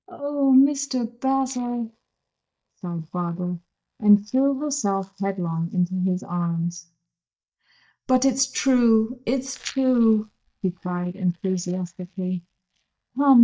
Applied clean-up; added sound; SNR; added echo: neural mask model DeepFilterNet 3.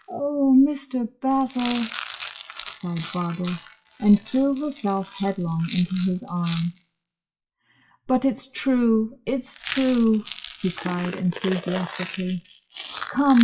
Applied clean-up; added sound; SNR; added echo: classical method WPE with log-MMSE.